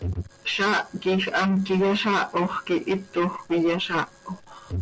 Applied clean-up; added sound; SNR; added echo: none; none; none; none.